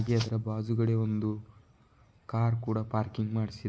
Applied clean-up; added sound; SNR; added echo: none; none; none; none.